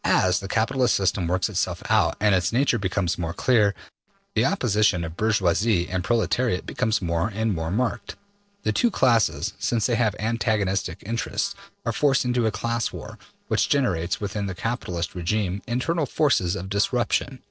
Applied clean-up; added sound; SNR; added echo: neural separator model SepFormer DNS4.